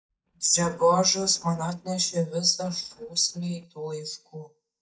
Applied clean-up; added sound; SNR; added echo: neural mask model DeepFilterNet 3.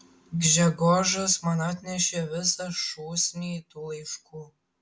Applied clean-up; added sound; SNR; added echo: none; none; none; none.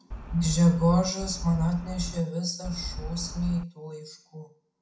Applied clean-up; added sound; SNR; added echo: none; Wind; 9 dB; reverberation time 0.4 s.